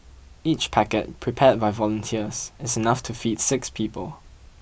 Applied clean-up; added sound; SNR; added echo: none; none; none; none.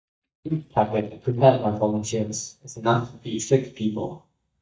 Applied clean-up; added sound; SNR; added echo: neural mask model DeepFilterNet 3.